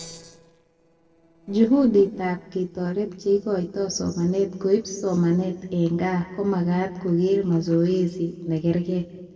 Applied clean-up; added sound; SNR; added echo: neural separator model SepFormer DNS4.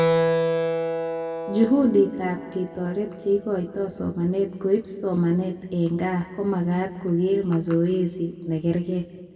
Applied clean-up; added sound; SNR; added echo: none; Keyboard (musical); 6 dB; reverberation time 1.5 s.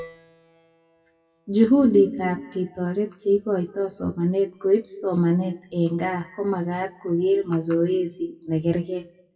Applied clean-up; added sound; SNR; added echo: classical method WPE with log-MMSE.